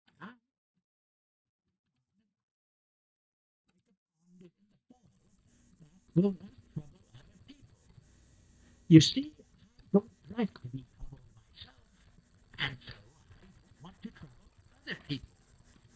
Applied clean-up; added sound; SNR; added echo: neural mask model DeepFilterNet 3.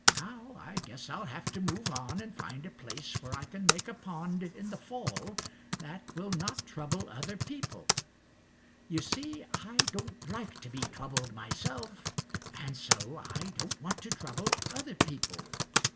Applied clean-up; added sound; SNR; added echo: none; Typing; -5 dB; reverberation time 0.7 s.